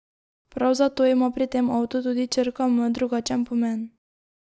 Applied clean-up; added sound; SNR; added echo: none; none; none; none.